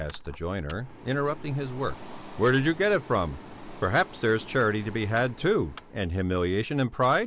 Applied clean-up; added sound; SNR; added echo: none; Mechanical fan; 19 dB; none.